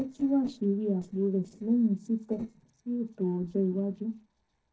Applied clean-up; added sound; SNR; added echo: neural separator model SepFormer DNS4.